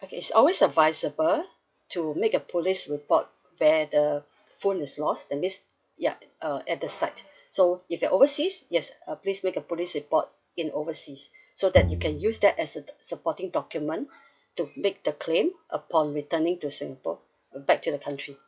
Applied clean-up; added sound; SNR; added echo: classical method log-MMSE.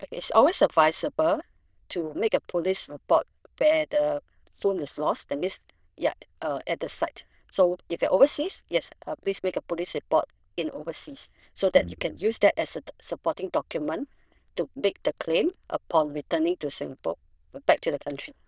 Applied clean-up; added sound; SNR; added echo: neural diffusion model UNIVERSE++.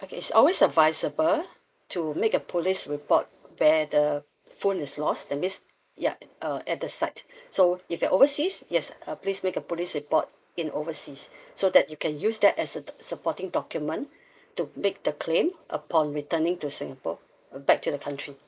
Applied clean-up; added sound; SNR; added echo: neural mask model Resemble Enhance denoiser.